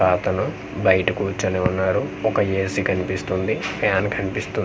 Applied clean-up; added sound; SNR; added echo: none; none; none; none.